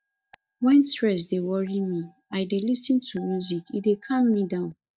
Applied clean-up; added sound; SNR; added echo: neural mask model DeepFilterNet 3.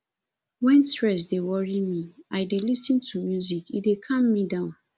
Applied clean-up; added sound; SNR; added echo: none; none; none; none.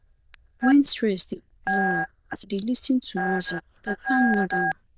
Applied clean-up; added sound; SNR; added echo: neural diffusion model UNIVERSE++.